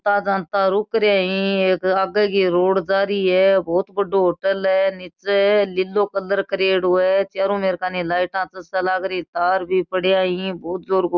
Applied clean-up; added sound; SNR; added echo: none; none; none; none.